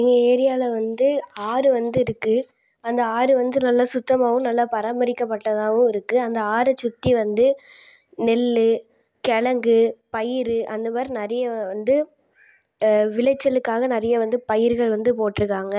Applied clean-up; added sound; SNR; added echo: none; none; none; none.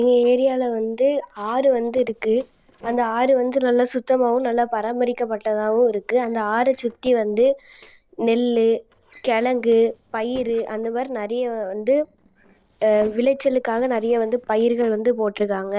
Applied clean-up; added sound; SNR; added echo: neural separator model SepFormer DNS4.